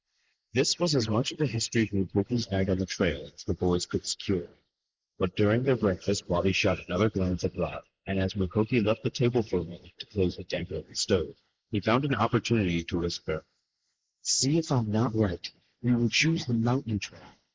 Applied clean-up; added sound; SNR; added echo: neural mask model Resemble Enhance denoiser.